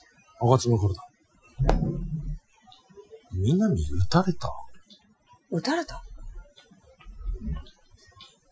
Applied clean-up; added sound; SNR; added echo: classical method Wiener filter.